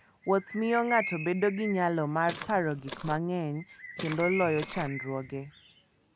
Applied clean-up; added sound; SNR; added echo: none; Walk, footsteps + Bird; 11 dB; none.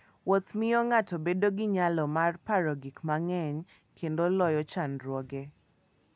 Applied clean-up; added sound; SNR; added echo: none; none; none; none.